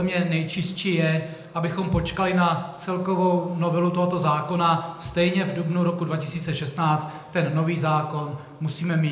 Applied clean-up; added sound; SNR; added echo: none; none; none; reverberation time 0.8 s.